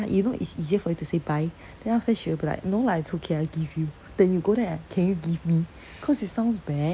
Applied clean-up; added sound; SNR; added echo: none; none; none; none.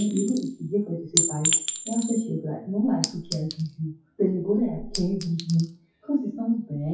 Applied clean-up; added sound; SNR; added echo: classical method WPE with log-MMSE.